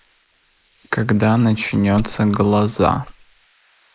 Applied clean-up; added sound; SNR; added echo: neural mask model Resemble Enhance denoiser.